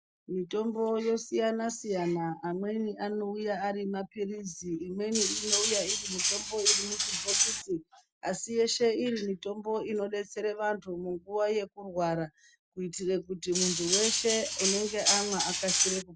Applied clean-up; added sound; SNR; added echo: none; Cutlery, silverware; -3 dB; none.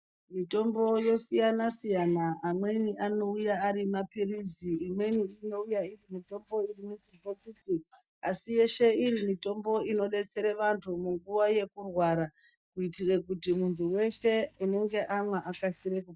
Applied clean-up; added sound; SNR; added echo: neural mask model DeepFilterNet 3.